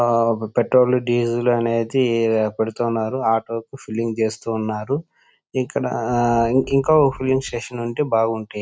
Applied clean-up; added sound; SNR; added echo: neural mask model RNNoise.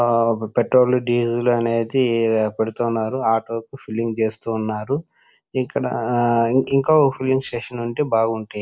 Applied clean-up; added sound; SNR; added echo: neural mask model Resemble Enhance denoiser.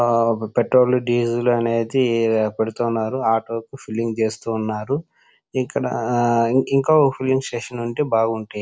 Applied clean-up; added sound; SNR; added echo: none; none; none; none.